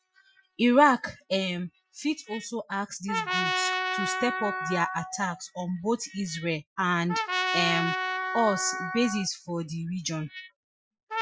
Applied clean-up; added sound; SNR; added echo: classical method Wiener filter.